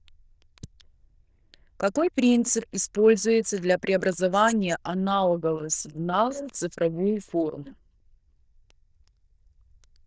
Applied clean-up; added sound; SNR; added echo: neural diffusion model UNIVERSE++.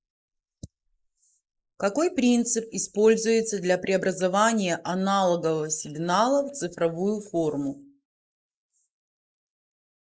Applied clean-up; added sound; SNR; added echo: neural mask model Resemble Enhance denoiser.